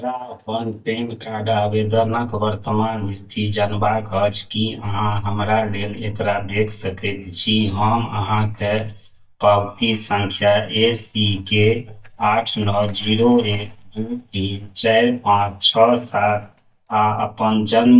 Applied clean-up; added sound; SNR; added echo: neural mask model DeepFilterNet 3.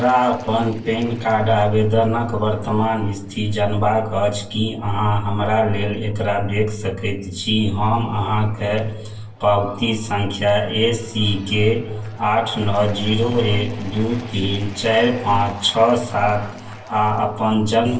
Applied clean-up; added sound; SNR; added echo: neural separator model SepFormer DNS4.